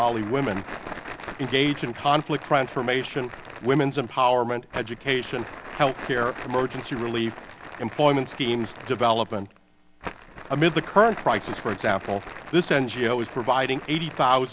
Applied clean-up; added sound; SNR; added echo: none; Crumpling, crinkling; 14 dB; none.